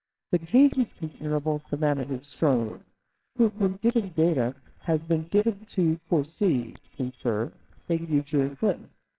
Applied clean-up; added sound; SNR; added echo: neural separator model SepFormer WHAMR!.